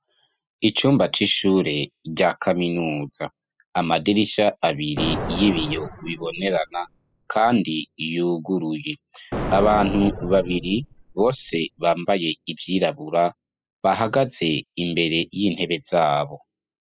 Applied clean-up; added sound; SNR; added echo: classical method spectral subtraction.